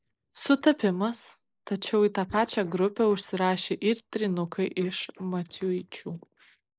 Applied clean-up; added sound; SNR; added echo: neural mask model Resemble Enhance denoiser.